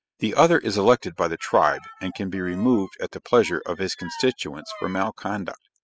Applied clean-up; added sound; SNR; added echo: classical method spectral subtraction.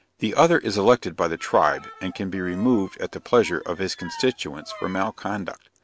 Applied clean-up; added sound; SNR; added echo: none; Bowed string instrument; 19 dB; none.